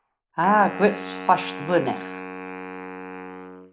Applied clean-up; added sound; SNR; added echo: none; Wind instrument, woodwind instrument; 10 dB; none.